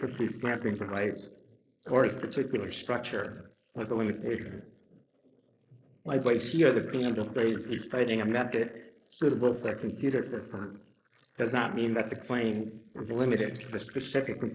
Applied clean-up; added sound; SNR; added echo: neural mask model Resemble Enhance denoiser.